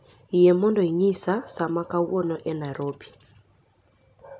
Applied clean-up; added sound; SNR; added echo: none; none; none; none.